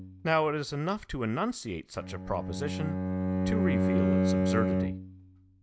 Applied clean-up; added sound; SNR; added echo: none; Bowed string instrument; -3 dB; none.